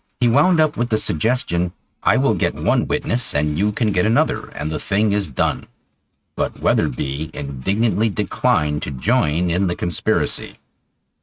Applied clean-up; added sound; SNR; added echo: neural mask model RNNoise.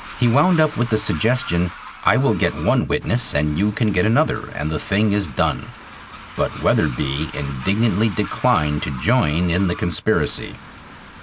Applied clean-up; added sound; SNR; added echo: none; Train; 17 dB; none.